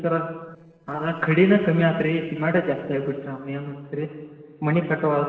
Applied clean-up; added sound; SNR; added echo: neural separator model SepFormer DNS4.